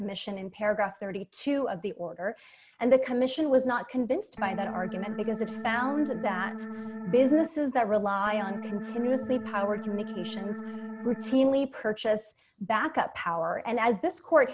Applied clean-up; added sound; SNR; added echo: none; Organ; 8 dB; none.